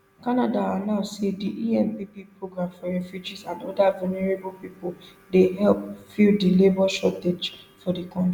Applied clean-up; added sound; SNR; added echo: none; none; none; none.